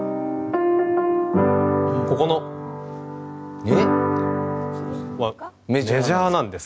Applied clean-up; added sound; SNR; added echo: none; none; none; none.